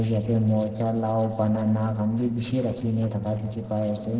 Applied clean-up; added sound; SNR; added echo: neural separator model SepFormer DNS4.